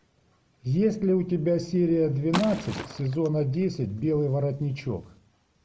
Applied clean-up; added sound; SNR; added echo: none; Liquid; 13 dB; none.